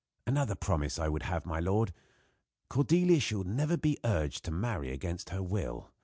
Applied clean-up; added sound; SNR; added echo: none; none; none; none.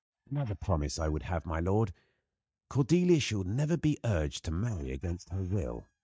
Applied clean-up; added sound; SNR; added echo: neural mask model DeepFilterNet 3.